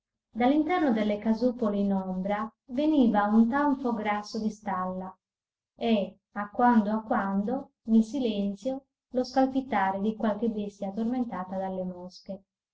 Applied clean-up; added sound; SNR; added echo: none; none; none; none.